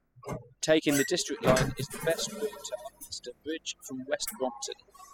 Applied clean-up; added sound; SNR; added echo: classical method spectral subtraction.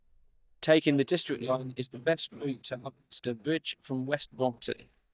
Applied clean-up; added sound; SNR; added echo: neural mask model DeepFilterNet 3.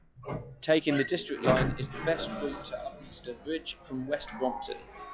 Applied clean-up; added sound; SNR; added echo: classical method log-MMSE.